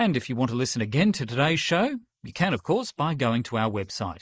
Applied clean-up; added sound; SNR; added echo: neural mask model Resemble Enhance denoiser.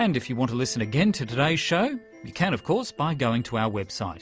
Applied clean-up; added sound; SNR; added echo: none; none; none; none.